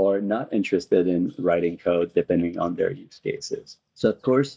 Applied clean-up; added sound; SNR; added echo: neural mask model DeepFilterNet 3.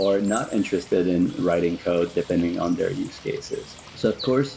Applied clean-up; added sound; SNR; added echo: none; Water / Bird; 18 dB; reverberation time 0.6 s.